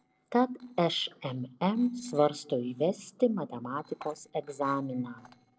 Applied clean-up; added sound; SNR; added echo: neural separator model SepFormer DNS4.